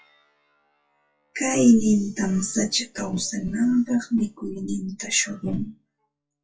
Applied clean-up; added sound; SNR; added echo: classical method WPE with log-MMSE.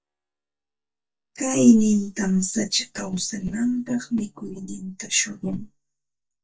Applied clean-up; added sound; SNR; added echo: neural mask model DeepFilterNet 3.